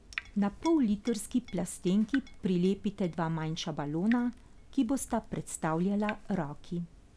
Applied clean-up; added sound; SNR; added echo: none; Chink, clink + Drip / Water tap, faucet; 16 dB; none.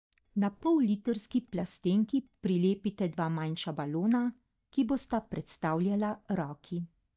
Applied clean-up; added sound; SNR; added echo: neural mask model DeepFilterNet 3.